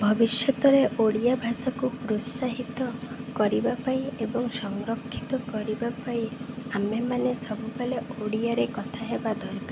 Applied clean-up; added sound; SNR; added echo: none; none; none; none.